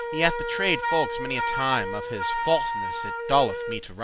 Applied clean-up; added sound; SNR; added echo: none; Wind instrument, woodwind instrument; 2 dB; none.